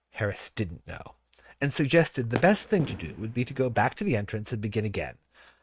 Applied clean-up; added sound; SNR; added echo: neural mask model RNNoise.